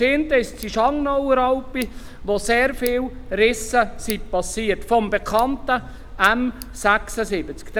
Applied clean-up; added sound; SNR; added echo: none; Tick; 12 dB; none.